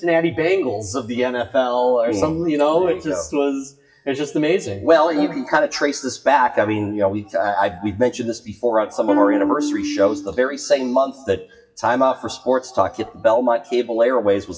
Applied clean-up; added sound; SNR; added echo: classical method WPE with log-MMSE.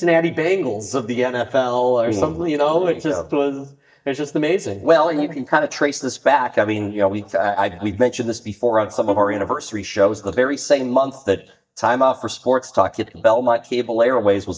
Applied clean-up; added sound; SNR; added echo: neural mask model DeepFilterNet 3.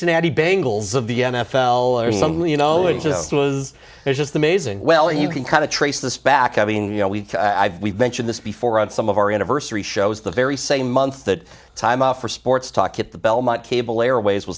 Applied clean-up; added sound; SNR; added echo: none; none; none; none.